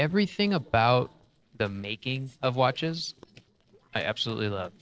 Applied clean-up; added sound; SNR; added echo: neural separator model SepFormer DNS4.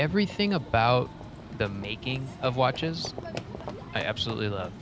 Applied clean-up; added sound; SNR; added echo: none; Run / Train; 11 dB; none.